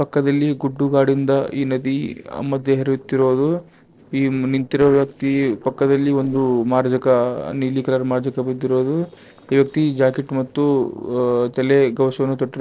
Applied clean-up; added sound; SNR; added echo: neural separator model SepFormer DNS4.